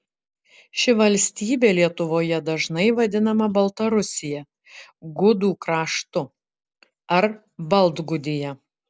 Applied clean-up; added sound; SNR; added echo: none; none; none; none.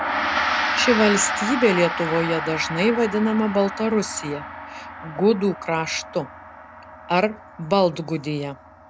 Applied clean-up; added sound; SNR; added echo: none; Gong; 6 dB; none.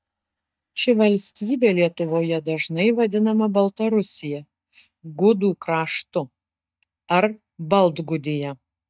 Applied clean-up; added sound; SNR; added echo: neural mask model DeepFilterNet 3.